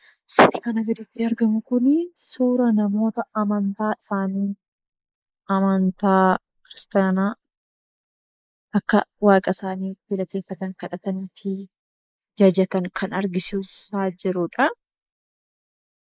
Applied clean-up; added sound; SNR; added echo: neural mask model Resemble Enhance denoiser.